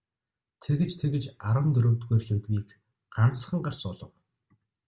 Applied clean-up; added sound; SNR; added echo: none; none; none; none.